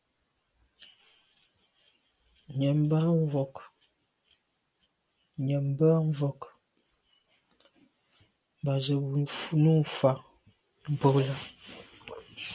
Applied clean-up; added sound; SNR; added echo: none; none; none; none.